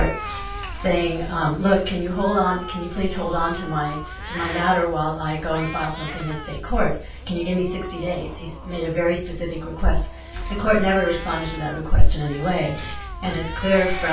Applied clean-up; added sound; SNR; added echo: none; Cat; 15 dB; reverberation time 0.3 s.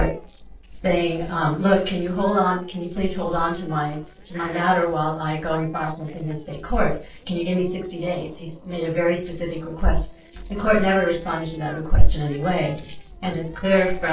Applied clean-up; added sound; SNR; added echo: neural separator model SepFormer DNS4.